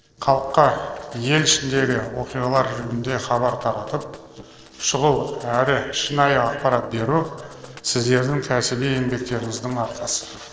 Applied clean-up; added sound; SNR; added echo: neural separator model SepFormer DNS4.